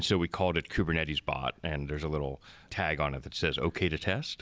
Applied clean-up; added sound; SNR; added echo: none; none; none; none.